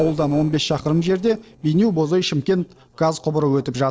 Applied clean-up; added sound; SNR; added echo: neural separator model SepFormer DNS4.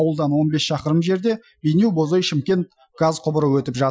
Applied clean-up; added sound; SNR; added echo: classical method Wiener filter.